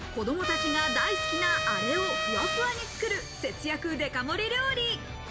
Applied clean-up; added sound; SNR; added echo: none; Trumpet; 0 dB; none.